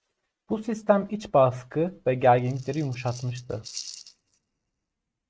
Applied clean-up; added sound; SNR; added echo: neural mask model RNNoise.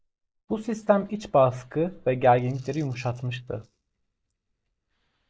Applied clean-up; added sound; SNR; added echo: neural mask model DeepFilterNet 3.